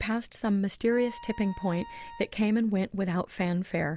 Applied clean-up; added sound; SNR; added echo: none; Wind instrument, woodwind instrument; 17 dB; none.